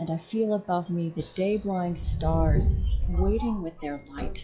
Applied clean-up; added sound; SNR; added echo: classical method log-MMSE.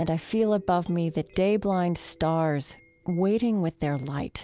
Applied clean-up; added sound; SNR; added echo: none; none; none; none.